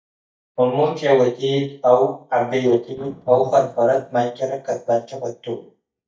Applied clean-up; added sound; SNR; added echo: neural mask model DeepFilterNet 3.